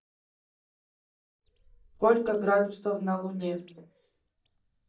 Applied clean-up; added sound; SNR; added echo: neural mask model DeepFilterNet 3.